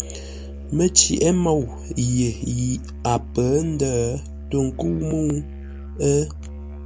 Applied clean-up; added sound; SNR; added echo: none; Musical instrument; 11 dB; none.